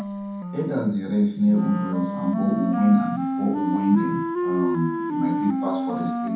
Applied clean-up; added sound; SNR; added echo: none; Wind instrument, woodwind instrument; 3 dB; reverberation time 0.7 s.